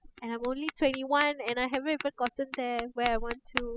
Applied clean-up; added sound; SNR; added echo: classical method spectral subtraction.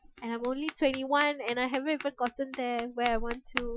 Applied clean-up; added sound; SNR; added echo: classical method Wiener filter.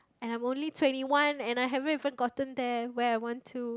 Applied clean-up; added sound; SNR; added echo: none; none; none; none.